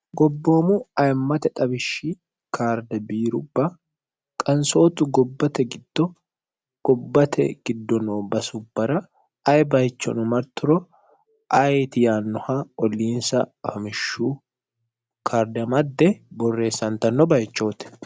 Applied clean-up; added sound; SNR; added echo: none; none; none; none.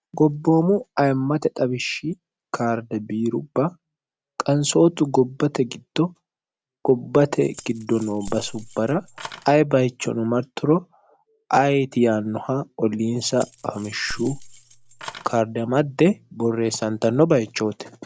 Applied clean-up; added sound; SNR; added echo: none; Keys jangling; 17 dB; none.